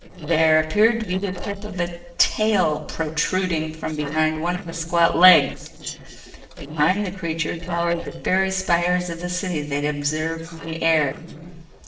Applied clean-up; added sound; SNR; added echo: neural separator model SepFormer DNS4.